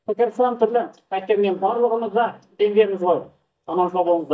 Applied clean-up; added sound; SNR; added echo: neural mask model DeepFilterNet 3.